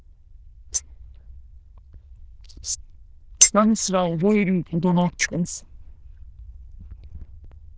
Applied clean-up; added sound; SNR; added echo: neural diffusion model UNIVERSE++.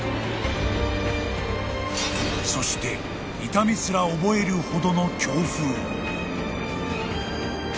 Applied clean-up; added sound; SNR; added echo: none; none; none; none.